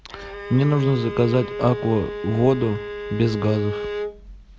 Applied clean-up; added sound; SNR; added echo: none; Bowed string instrument; 9 dB; none.